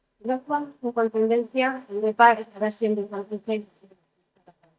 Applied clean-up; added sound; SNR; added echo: neural mask model DeepFilterNet 3.